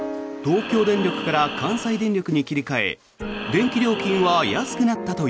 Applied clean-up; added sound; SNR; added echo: none; Breathing; 10 dB; none.